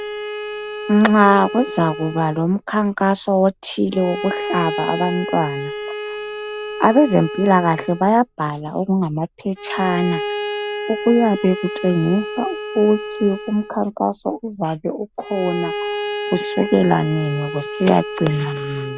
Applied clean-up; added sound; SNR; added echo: none; Bowed string instrument; 9 dB; none.